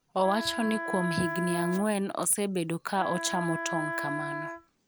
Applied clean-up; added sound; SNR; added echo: none; Wind instrument, woodwind instrument; 5 dB; none.